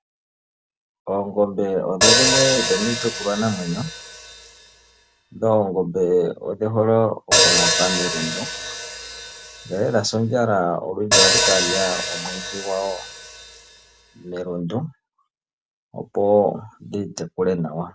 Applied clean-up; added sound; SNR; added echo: none; Hi-hat; -1 dB; none.